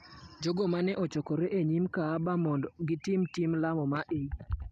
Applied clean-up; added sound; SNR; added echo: none; none; none; none.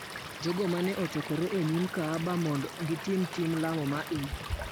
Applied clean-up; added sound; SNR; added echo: none; Stream / Liquid; 10 dB; none.